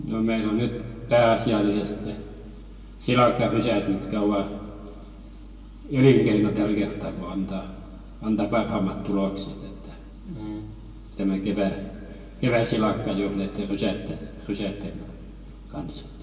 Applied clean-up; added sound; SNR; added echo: none; none; none; reverberation time 1.7 s.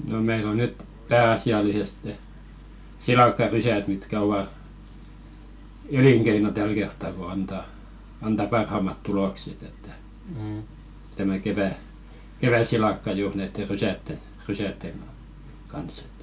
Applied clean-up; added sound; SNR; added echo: none; none; none; none.